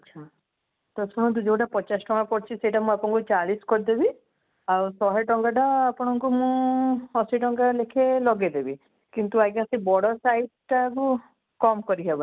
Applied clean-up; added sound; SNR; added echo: none; none; none; none.